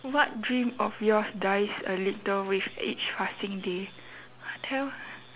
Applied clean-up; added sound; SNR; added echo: none; none; none; none.